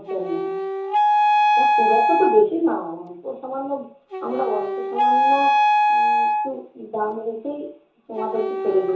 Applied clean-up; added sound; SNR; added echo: none; Wind instrument, woodwind instrument; -4 dB; reverberation time 0.6 s.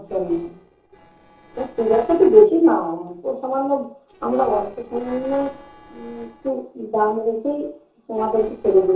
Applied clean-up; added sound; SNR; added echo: neural separator model SepFormer DNS4.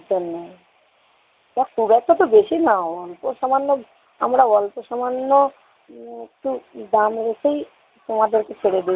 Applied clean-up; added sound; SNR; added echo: none; none; none; none.